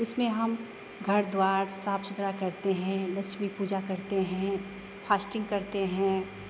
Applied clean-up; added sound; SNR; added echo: none; Domestic sounds, home sounds; 16 dB; none.